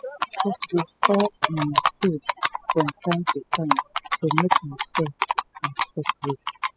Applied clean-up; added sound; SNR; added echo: classical method spectral subtraction.